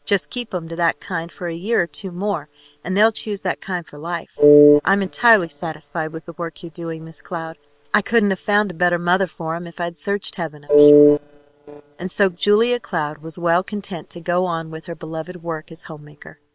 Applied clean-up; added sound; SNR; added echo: neural separator model SepFormer WHAM!.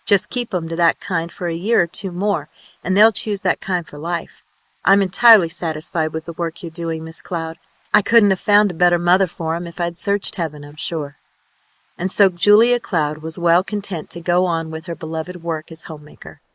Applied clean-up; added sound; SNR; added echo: neural mask model Resemble Enhance denoiser.